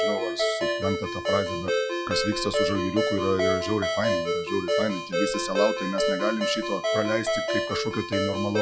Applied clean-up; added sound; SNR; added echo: classical method log-MMSE.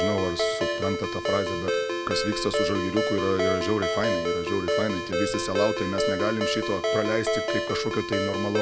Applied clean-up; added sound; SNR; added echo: none; Ringtone; -1 dB; none.